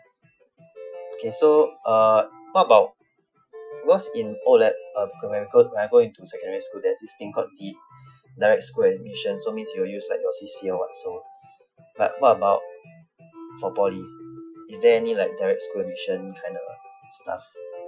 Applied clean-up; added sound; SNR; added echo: classical method Wiener filter.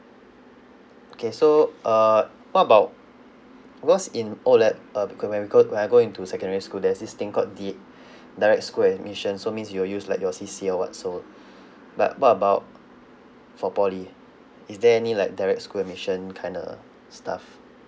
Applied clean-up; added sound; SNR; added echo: none; none; none; none.